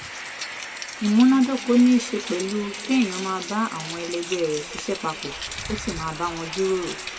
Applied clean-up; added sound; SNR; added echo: none; Rain; 11 dB; reverberation time 1.7 s.